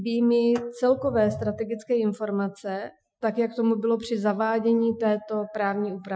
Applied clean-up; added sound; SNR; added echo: classical method Wiener filter.